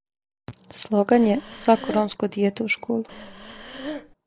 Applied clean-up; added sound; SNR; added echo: none; Breathing; 13 dB; none.